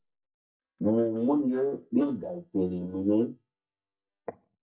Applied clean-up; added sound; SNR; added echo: neural mask model DeepFilterNet 3.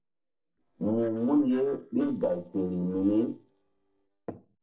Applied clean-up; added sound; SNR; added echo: neural separator model SepFormer DNS4.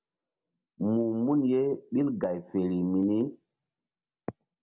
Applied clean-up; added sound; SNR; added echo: none; none; none; none.